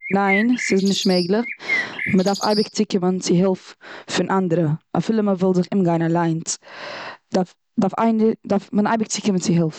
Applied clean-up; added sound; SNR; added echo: none; Bird; 7 dB; none.